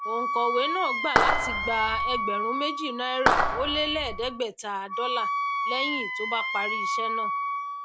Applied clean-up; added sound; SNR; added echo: none; Clapping + Wind instrument, woodwind instrument; -3 dB; none.